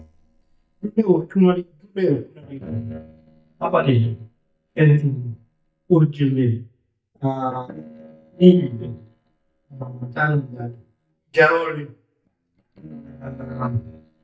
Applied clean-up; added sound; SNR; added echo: neural mask model DeepFilterNet 3.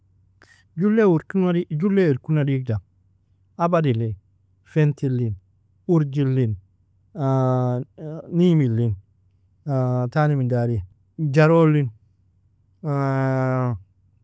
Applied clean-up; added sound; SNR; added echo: none; none; none; none.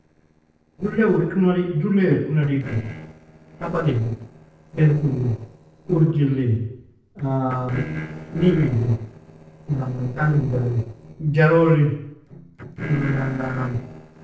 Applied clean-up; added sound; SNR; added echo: neural separator model SepFormer DNS4.